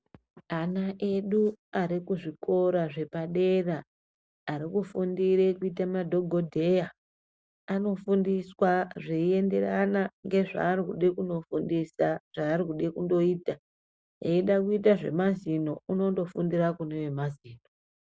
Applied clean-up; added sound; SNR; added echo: none; none; none; none.